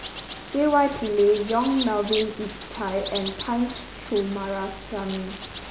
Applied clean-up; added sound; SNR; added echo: none; Bird vocalization, bird call, bird song; 11 dB; none.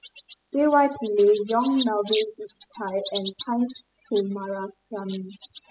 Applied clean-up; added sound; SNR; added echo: classical method spectral subtraction.